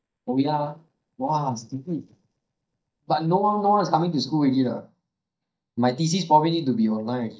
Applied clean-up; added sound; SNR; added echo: neural mask model DeepFilterNet 3.